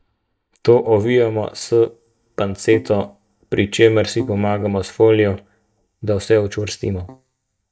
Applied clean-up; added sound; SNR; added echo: neural mask model DeepFilterNet 3.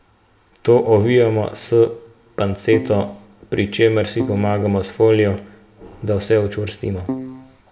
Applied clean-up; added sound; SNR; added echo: none; Keyboard (musical); 9 dB; reverberation time 0.4 s.